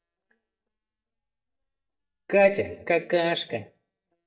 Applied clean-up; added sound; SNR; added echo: neural mask model DeepFilterNet 3.